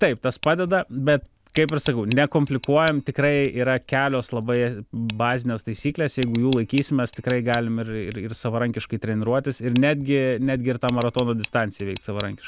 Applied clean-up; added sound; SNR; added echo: none; Tick; 19 dB; none.